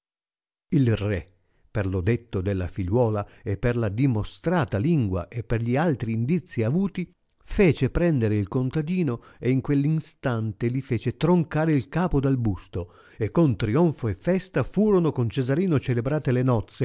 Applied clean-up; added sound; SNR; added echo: none; none; none; none.